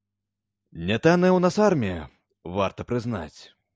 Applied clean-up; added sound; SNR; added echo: none; none; none; none.